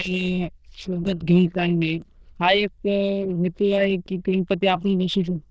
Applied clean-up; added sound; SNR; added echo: neural diffusion model UNIVERSE++.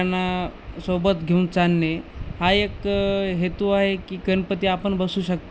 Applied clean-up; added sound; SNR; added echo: none; none; none; none.